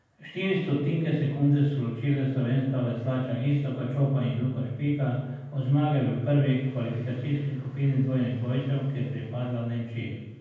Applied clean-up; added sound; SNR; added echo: none; none; none; reverberation time 1.2 s.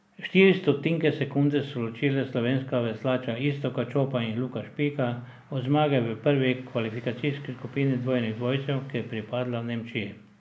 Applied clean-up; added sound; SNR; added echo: none; none; none; none.